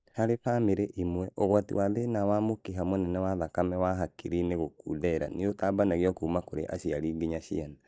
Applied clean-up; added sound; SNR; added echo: neural mask model DeepFilterNet 3.